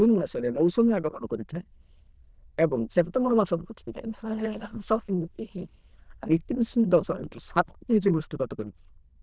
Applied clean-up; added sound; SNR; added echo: neural diffusion model UNIVERSE++.